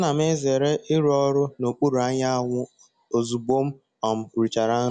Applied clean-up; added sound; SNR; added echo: none; none; none; none.